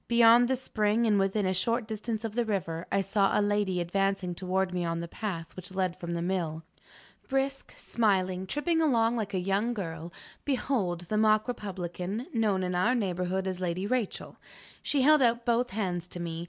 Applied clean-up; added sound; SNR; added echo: none; none; none; none.